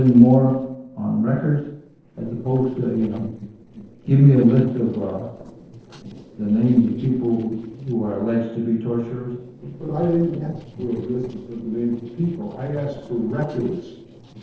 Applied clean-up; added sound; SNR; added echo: neural separator model SepFormer DNS4.